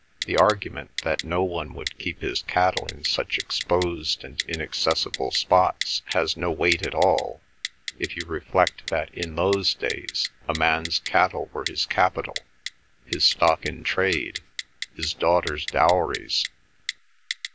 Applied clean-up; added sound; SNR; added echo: none; Typing; 12 dB; none.